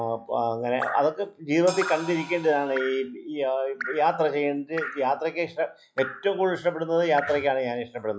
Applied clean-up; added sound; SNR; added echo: classical method log-MMSE.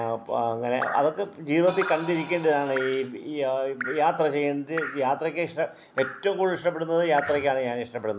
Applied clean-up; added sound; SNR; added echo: none; Crash cymbal + Drip; 13 dB; none.